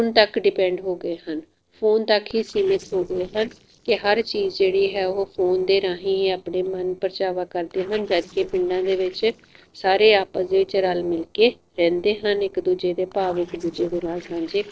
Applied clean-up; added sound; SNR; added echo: neural separator model SepFormer DNS4.